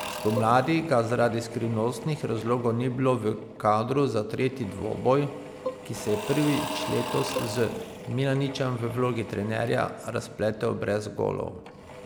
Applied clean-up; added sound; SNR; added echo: none; Engine / Drill / Mechanisms + Bowed string instrument; 11 dB; none.